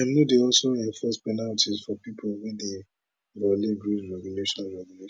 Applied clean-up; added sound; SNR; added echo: none; none; none; none.